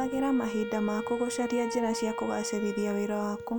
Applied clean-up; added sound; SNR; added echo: none; Wind instrument, woodwind instrument; 7 dB; none.